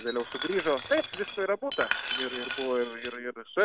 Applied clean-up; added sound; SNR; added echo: none; Glass; 4 dB; none.